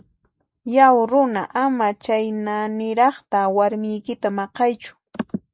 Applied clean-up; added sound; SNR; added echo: none; none; none; none.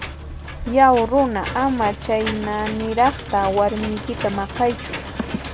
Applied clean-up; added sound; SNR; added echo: none; Engine / Mechanisms; 10 dB; none.